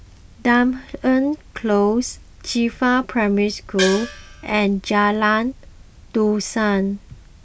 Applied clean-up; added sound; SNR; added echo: none; Gong; 8 dB; none.